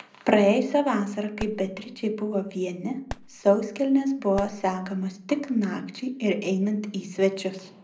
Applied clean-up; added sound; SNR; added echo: none; Fireworks; 17 dB; reverberation time 0.5 s.